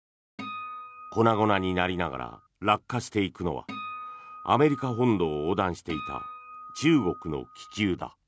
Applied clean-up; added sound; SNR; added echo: none; Acoustic guitar; 14 dB; none.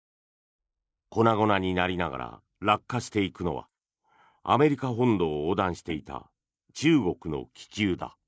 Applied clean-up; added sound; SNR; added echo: neural mask model Resemble Enhance denoiser.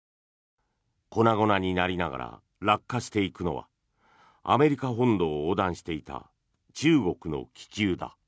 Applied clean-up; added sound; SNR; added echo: none; none; none; none.